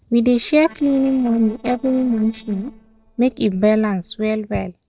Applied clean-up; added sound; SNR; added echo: neural separator model SepFormer DNS4.